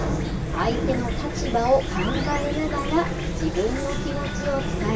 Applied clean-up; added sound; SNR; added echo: none; Chirp, tweet / Fowl; 1 dB; reverberation time 0.1 s.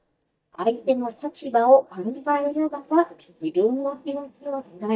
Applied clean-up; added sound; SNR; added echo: neural mask model DeepFilterNet 3.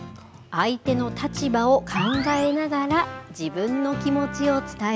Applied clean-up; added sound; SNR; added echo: none; none; none; none.